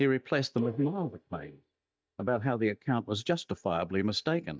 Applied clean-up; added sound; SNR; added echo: neural mask model DeepFilterNet 3.